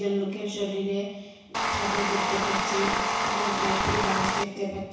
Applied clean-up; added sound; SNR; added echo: none; Tools; -4 dB; reverberation time 1.1 s.